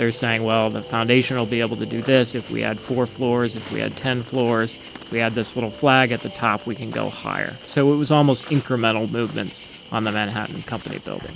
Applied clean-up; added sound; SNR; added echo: none; Cricket + Walk, footsteps; 18 dB; none.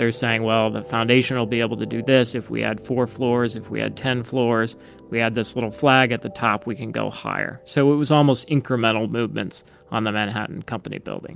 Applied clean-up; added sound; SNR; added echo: none; none; none; none.